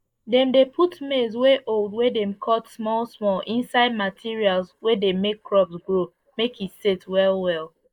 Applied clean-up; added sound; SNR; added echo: neural mask model Resemble Enhance denoiser.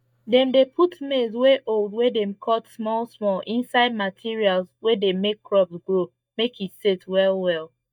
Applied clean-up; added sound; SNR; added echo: neural mask model DeepFilterNet 3.